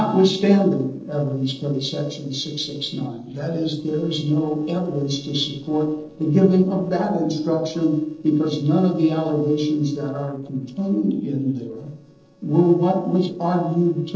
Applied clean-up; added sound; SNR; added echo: neural separator model SepFormer DNS4.